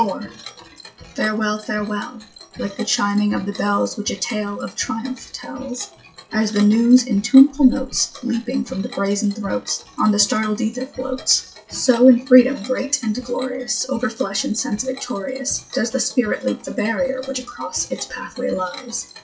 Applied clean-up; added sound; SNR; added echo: classical method WPE with log-MMSE.